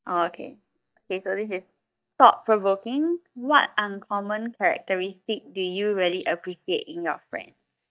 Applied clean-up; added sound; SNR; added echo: neural mask model DeepFilterNet 3.